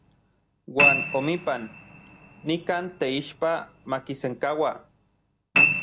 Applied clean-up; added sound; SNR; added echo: none; Piano; -1 dB; none.